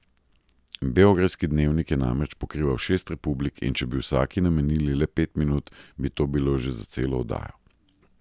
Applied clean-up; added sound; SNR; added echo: none; none; none; none.